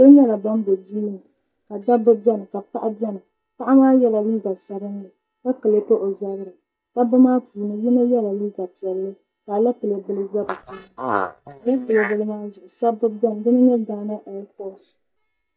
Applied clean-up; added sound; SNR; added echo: neural mask model DeepFilterNet 3.